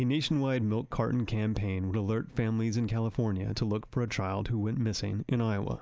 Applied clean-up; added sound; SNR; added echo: none; none; none; none.